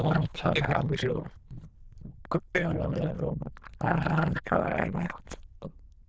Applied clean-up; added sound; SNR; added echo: neural diffusion model UNIVERSE++.